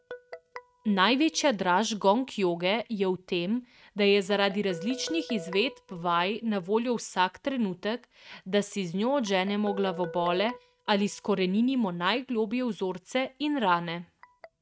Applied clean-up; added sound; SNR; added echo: neural mask model RNNoise.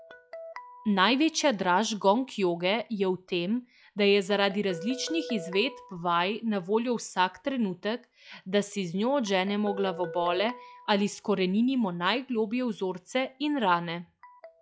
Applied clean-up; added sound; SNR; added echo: classical method log-MMSE.